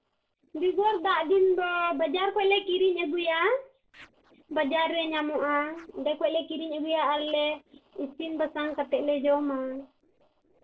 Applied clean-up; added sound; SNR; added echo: neural separator model SepFormer DNS4.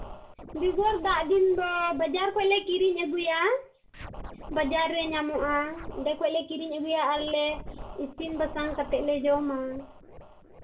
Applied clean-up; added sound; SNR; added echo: none; Scratching (performance technique); 14 dB; reverberation time 0.2 s.